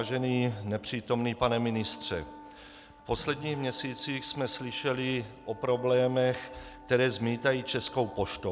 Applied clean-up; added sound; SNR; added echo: none; Wind instrument, woodwind instrument; 19 dB; none.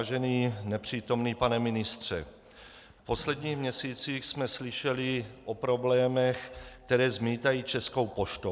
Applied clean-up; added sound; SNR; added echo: none; none; none; none.